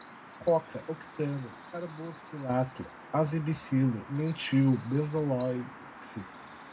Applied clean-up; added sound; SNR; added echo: none; Chirp, tweet; 8 dB; reverberation time 0.3 s.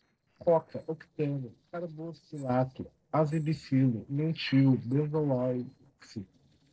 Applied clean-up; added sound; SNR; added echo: neural separator model SepFormer DNS4.